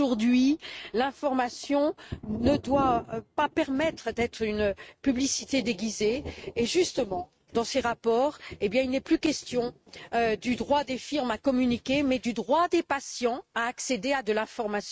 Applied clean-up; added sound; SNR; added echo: neural mask model RNNoise.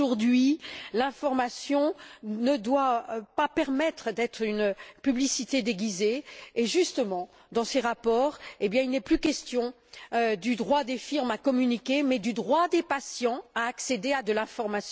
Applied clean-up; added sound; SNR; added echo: none; none; none; none.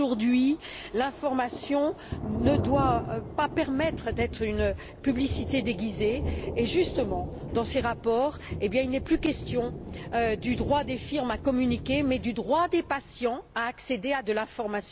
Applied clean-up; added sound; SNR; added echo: none; Thunder; 8 dB; none.